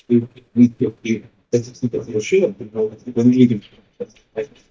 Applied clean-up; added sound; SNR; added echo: neural mask model DeepFilterNet 3.